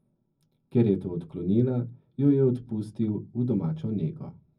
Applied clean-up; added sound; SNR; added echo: none; none; none; reverberation time 0.4 s.